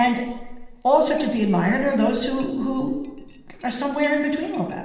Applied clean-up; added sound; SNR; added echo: none; Chink, clink; 18 dB; reverberation time 1.1 s.